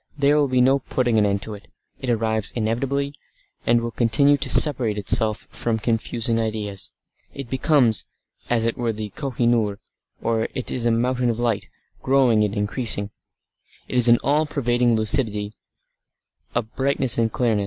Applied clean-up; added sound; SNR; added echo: none; none; none; none.